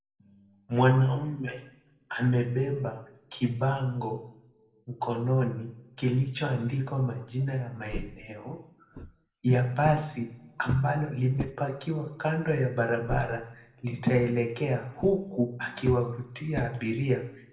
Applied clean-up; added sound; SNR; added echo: none; Walk, footsteps; 12 dB; reverberation time 0.6 s.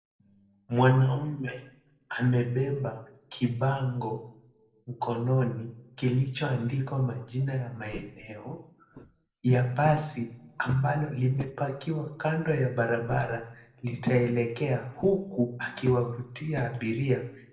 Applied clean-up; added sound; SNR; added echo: neural separator model SepFormer DNS4.